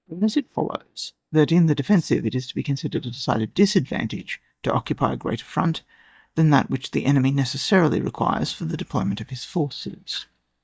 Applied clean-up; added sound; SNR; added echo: neural mask model DeepFilterNet 3.